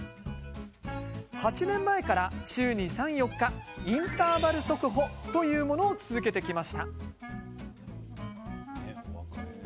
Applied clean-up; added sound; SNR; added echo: none; none; none; none.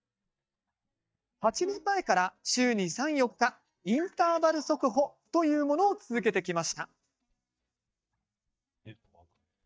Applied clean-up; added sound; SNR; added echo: neural mask model DeepFilterNet 3.